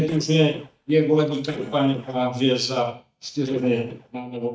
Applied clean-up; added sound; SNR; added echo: neural mask model DeepFilterNet 3.